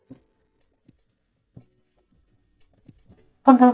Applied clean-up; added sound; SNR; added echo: neural mask model DeepFilterNet 3.